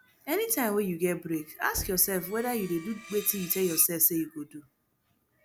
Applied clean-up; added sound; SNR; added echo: none; Screech + Knock; 16 dB; none.